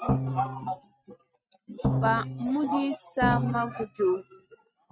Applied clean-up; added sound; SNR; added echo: neural mask model RNNoise.